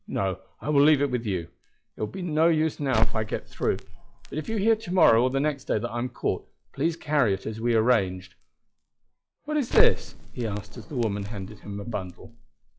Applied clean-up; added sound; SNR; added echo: classical method log-MMSE.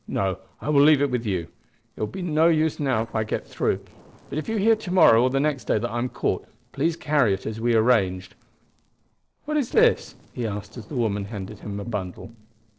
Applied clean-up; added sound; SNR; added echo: neural separator model SepFormer DNS4.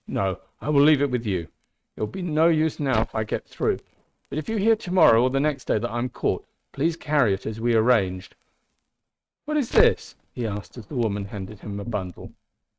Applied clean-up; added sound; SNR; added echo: neural mask model RNNoise.